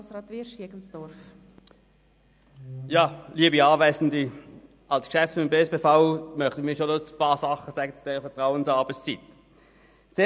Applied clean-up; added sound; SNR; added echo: none; none; none; none.